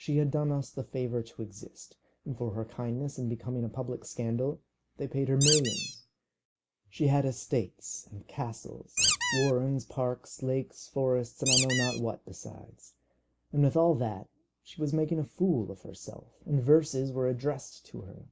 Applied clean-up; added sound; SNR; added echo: neural mask model Resemble Enhance denoiser.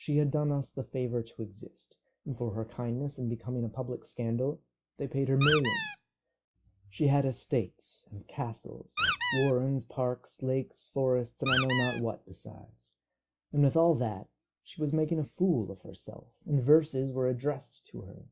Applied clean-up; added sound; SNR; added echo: classical method log-MMSE.